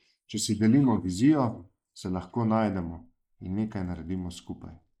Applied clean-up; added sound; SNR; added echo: neural mask model Resemble Enhance denoiser.